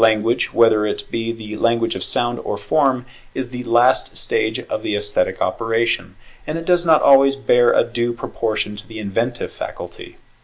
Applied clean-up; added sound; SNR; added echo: none; none; none; none.